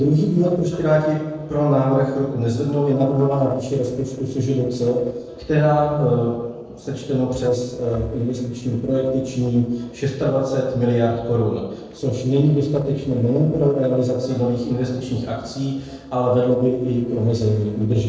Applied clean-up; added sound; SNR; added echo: neural separator model SepFormer DNS4.